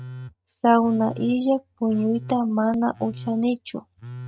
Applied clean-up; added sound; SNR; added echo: neural mask model RNNoise.